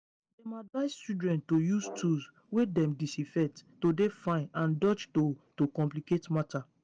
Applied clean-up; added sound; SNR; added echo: none; Brass instrument; 18 dB; none.